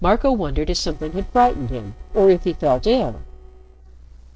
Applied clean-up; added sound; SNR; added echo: neural separator model SepFormer DNS4.